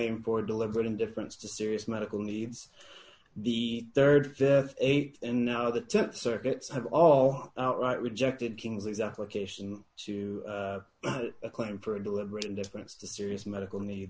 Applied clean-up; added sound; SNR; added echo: none; none; none; none.